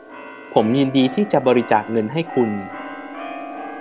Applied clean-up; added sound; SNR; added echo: none; Keyboard (musical); 13 dB; none.